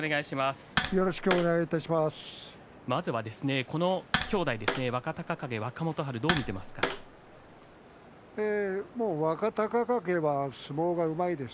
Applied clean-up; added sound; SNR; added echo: none; Tap; 5 dB; none.